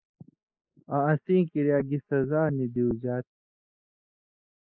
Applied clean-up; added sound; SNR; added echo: neural mask model Resemble Enhance denoiser.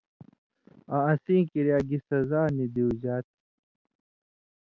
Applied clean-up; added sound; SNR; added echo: none; none; none; none.